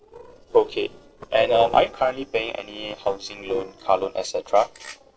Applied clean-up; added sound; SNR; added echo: neural separator model SepFormer DNS4.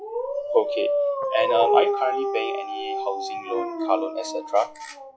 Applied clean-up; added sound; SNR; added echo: classical method log-MMSE.